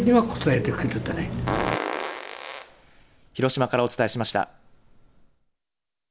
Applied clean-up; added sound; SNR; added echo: none; Fart; 4 dB; none.